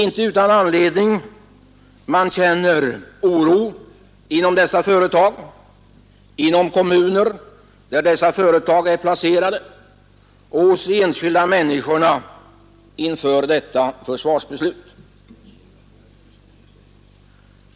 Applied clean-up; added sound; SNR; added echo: none; none; none; none.